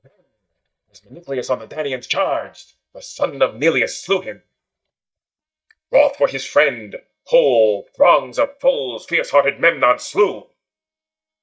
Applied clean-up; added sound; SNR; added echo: neural mask model DeepFilterNet 3.